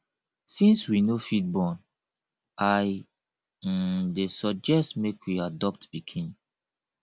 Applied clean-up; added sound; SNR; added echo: none; none; none; none.